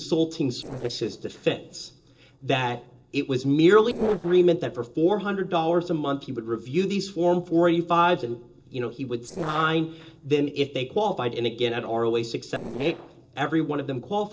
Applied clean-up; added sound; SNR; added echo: neural separator model SepFormer DNS4.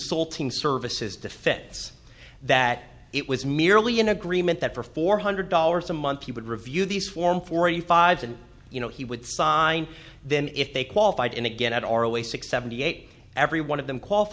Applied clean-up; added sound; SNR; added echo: none; none; none; none.